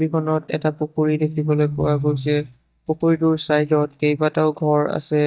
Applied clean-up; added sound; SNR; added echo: neural mask model DeepFilterNet 3.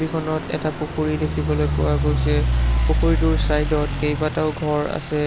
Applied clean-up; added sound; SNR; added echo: none; Idling / Truck; -1 dB; none.